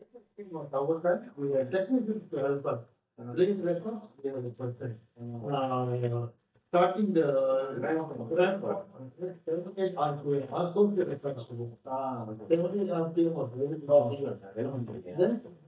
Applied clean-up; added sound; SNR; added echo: neural mask model DeepFilterNet 3.